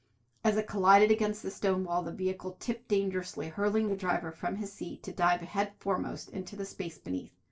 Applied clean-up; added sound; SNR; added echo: neural separator model SepFormer DNS4.